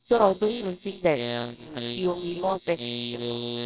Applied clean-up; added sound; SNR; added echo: neural separator model SepFormer WHAMR!.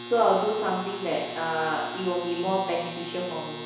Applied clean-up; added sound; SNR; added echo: none; Domestic sounds, home sounds; 11 dB; reverberation time 1.0 s.